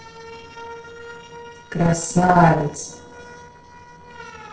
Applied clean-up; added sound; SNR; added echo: neural separator model SepFormer DNS4.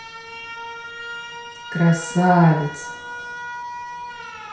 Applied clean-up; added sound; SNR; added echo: none; Alarm; 10 dB; reverberation time 0.6 s.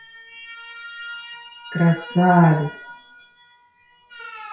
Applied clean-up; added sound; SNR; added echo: classical method WPE with log-MMSE.